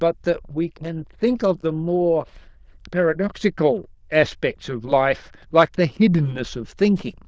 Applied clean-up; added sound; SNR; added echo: neural diffusion model UNIVERSE++.